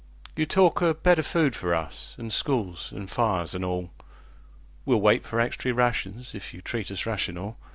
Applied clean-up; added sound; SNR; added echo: none; none; none; none.